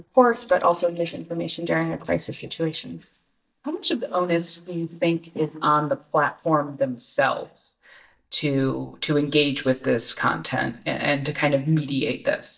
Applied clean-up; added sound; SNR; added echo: neural mask model DeepFilterNet 3.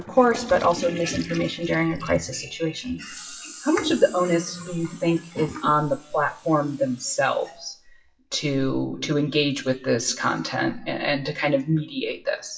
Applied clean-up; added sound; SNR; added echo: classical method WPE with log-MMSE.